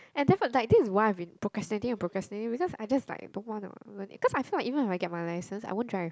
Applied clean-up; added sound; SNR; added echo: none; none; none; none.